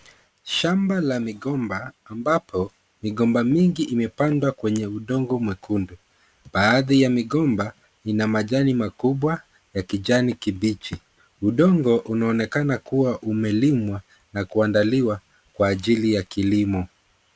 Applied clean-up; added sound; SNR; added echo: none; none; none; none.